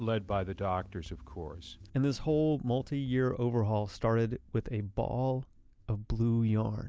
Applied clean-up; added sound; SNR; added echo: none; none; none; none.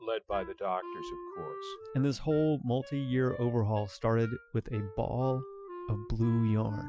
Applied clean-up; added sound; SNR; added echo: classical method Wiener filter.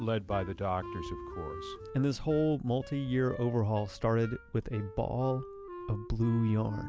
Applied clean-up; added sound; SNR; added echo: none; Wind instrument, woodwind instrument; 14 dB; none.